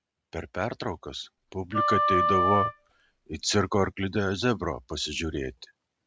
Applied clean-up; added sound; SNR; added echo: none; Wind instrument, woodwind instrument; -3 dB; none.